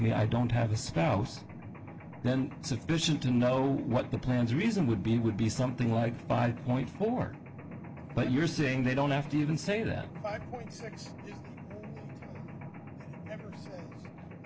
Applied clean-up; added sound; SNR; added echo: none; Mechanisms; 13 dB; none.